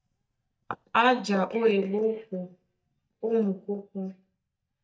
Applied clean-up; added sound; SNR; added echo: neural mask model DeepFilterNet 3.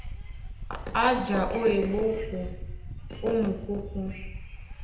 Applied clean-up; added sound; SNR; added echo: none; Subway, metro, underground / Wind; 8 dB; reverberation time 0.8 s.